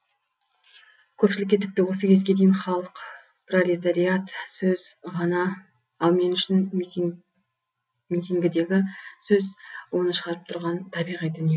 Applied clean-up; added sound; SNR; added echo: none; none; none; none.